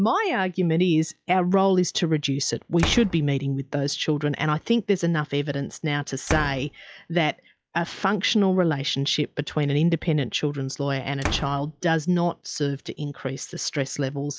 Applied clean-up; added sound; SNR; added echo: classical method log-MMSE.